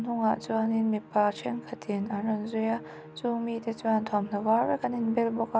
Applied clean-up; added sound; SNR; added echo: none; Musical instrument; 19 dB; none.